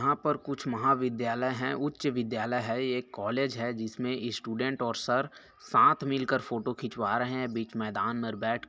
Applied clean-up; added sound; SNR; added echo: none; none; none; none.